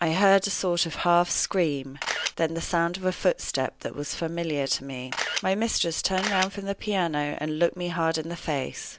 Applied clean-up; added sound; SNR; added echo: none; Camera; 3 dB; none.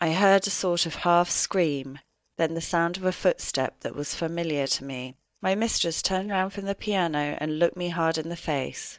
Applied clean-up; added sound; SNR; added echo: neural mask model DeepFilterNet 3.